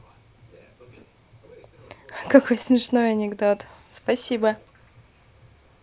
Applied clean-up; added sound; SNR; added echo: none; none; none; none.